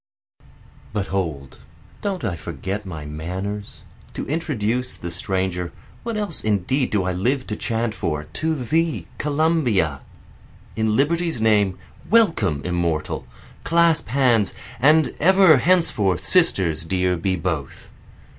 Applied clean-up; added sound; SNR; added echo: none; none; none; none.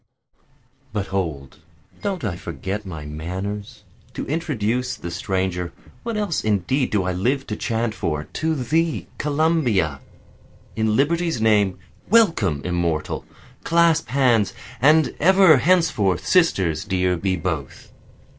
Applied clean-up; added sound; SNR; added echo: neural separator model SepFormer DNS4.